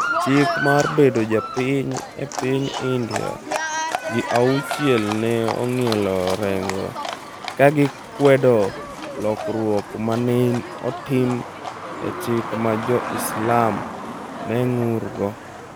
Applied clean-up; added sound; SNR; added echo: none; Livestock, farm animals, working animals; 7 dB; none.